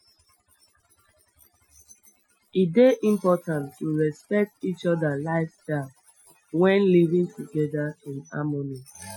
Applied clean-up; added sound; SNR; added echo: classical method Wiener filter.